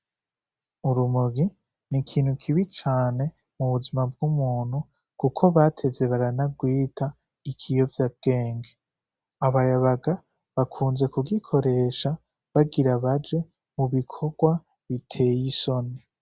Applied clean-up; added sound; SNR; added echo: none; none; none; none.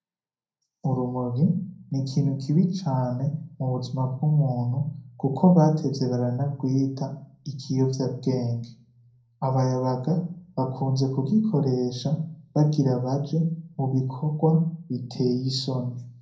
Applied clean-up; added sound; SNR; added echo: none; none; none; reverberation time 0.5 s.